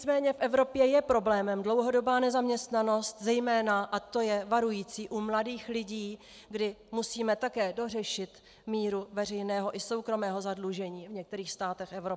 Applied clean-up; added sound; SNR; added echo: none; none; none; none.